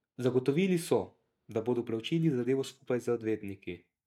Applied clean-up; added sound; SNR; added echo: neural mask model DeepFilterNet 3.